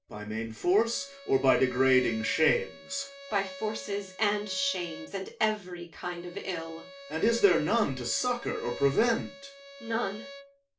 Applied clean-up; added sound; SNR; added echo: none; Bowed string instrument; 17 dB; reverberation time 0.3 s.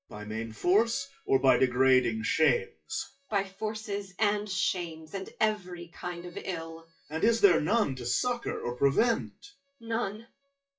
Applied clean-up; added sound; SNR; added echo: classical method WPE with log-MMSE.